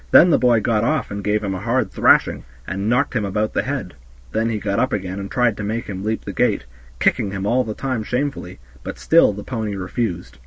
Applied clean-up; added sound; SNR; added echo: none; none; none; none.